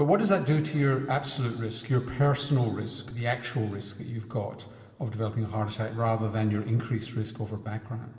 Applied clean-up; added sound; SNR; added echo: none; none; none; reverberation time 1.7 s.